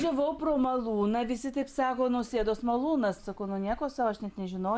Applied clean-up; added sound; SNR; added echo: none; none; none; none.